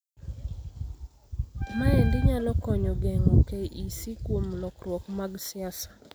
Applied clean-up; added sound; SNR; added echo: none; Wind instrument, woodwind instrument; 17 dB; none.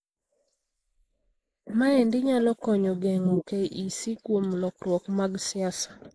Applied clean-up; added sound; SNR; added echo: neural mask model Resemble Enhance denoiser.